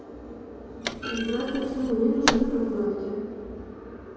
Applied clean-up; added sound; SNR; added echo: none; Thump, thud; 6 dB; reverberation time 2.2 s.